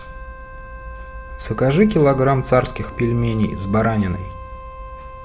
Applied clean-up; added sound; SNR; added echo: none; Wind instrument, woodwind instrument; 18 dB; none.